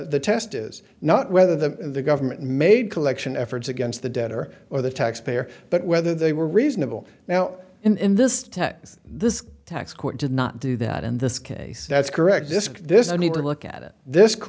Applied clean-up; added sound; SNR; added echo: none; none; none; none.